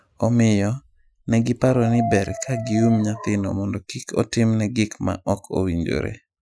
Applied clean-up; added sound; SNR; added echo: classical method Wiener filter.